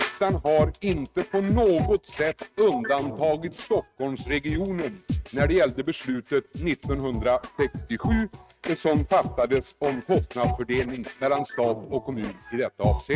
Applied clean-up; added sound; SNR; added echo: neural mask model RNNoise.